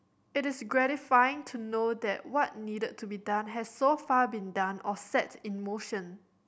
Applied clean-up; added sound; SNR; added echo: none; none; none; none.